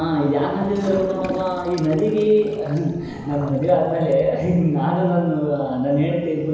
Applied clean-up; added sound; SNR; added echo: none; Toilet flush / Gurgling; 19 dB; reverberation time 1.0 s.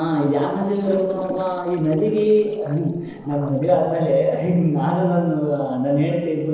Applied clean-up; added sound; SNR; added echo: neural separator model SepFormer DNS4.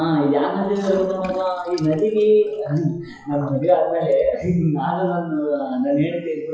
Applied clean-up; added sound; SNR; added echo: classical method WPE with log-MMSE.